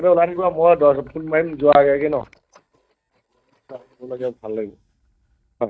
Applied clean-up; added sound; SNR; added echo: neural mask model DeepFilterNet 3.